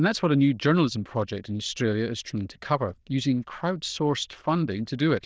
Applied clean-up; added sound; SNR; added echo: neural diffusion model UNIVERSE++.